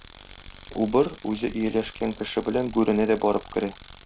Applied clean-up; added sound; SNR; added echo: none; Tools; 16 dB; none.